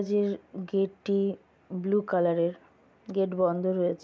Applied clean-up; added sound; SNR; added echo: none; none; none; none.